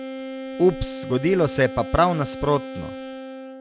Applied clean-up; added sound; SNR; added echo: none; Wind instrument, woodwind instrument; 10 dB; none.